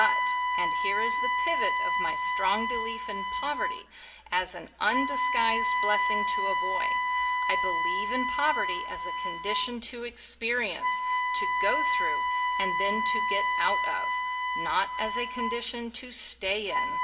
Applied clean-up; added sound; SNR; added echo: none; Wind instrument, woodwind instrument; -3 dB; reverberation time 1.3 s.